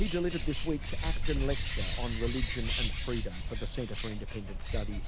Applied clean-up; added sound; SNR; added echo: none; Bird; -5 dB; none.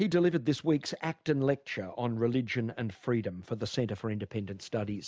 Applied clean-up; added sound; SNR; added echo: none; none; none; none.